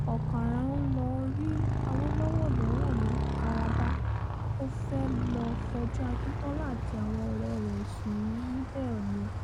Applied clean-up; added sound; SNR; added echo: none; Motorcycle; -5 dB; none.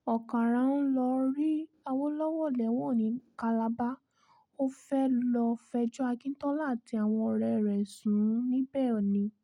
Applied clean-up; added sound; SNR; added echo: none; none; none; none.